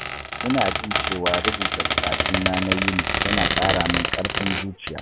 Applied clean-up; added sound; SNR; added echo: none; Squeak; -3 dB; none.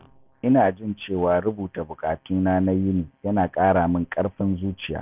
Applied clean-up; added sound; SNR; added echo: none; none; none; none.